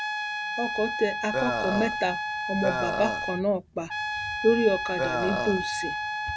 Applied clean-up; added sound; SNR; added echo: none; Burping, eructation + Trumpet; 1 dB; none.